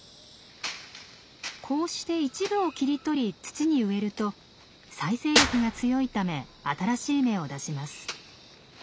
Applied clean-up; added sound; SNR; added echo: none; Clapping / Drum kit; 1 dB; none.